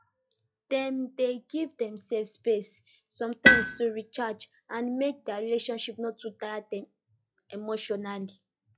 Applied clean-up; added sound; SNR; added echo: classical method log-MMSE.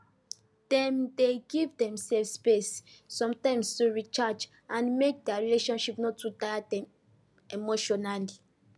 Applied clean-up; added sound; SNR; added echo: none; none; none; none.